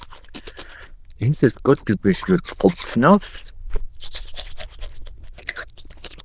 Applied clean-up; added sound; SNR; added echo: neural diffusion model UNIVERSE++.